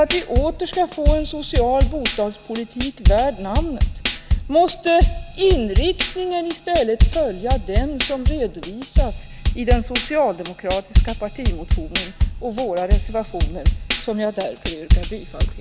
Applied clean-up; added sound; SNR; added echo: none; Drum / Drum kit; -2 dB; none.